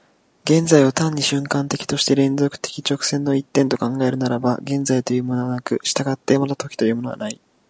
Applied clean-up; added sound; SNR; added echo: none; none; none; none.